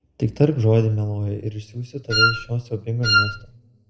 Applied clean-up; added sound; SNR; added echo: none; Wind instrument, woodwind instrument; -2 dB; reverberation time 0.9 s.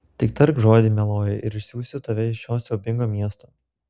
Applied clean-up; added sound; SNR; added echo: none; none; none; none.